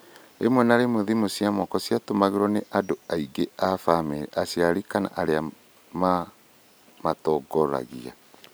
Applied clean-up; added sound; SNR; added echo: none; none; none; none.